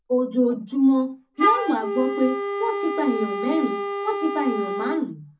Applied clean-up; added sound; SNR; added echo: none; Wind instrument, woodwind instrument; 4 dB; reverberation time 0.4 s.